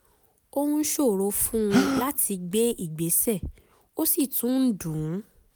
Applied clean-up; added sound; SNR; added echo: none; Gasp; 4 dB; none.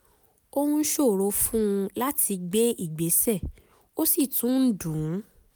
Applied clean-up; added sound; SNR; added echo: none; none; none; none.